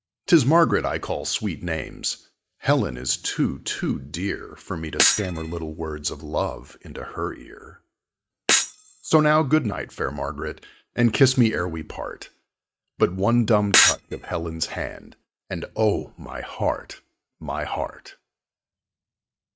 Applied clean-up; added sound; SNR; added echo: neural mask model RNNoise.